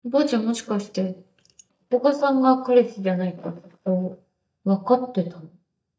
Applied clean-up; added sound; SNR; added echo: neural mask model DeepFilterNet 3.